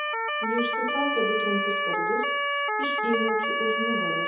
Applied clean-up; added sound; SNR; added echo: none; Motor vehicle (road) / Siren; -4 dB; reverberation time 0.7 s.